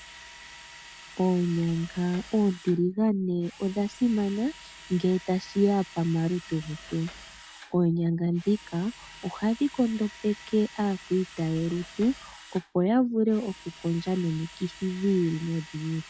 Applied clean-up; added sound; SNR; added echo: none; Drill; 20 dB; none.